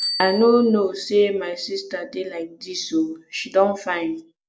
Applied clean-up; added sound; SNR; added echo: none; Bicycle bell; 15 dB; none.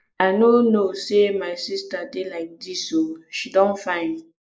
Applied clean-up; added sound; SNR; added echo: neural mask model Resemble Enhance denoiser.